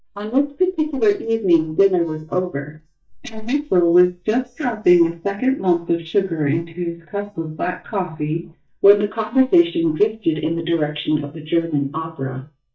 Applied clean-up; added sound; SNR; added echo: neural mask model DeepFilterNet 3.